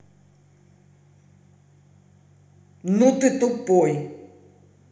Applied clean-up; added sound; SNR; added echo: none; none; none; reverberation time 1.0 s.